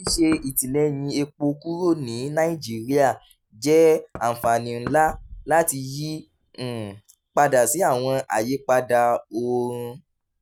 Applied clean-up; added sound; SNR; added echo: none; Knock; 20 dB; none.